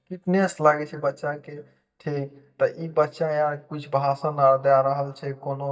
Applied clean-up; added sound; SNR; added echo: neural mask model DeepFilterNet 3.